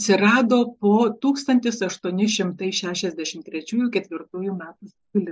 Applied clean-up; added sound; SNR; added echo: none; none; none; none.